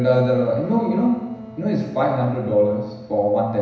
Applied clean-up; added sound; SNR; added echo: none; Wind instrument, woodwind instrument; 18 dB; reverberation time 1.0 s.